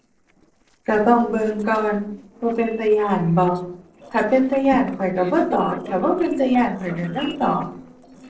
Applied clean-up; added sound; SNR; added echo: neural separator model SepFormer DNS4.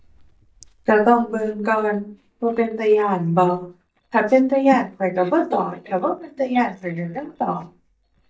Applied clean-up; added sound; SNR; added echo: neural mask model DeepFilterNet 3.